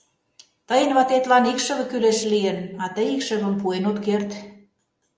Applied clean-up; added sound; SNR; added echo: none; none; none; none.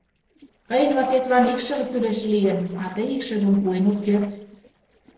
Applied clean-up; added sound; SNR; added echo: neural separator model SepFormer DNS4.